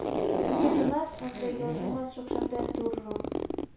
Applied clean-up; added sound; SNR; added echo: none; Zipper (clothing); -4 dB; reverberation time 0.6 s.